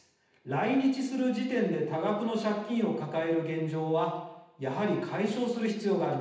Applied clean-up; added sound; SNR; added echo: none; none; none; reverberation time 0.9 s.